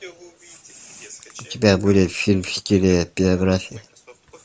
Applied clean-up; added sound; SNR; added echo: none; none; none; none.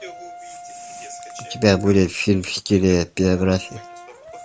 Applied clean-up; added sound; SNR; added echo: none; Brass instrument; 19 dB; none.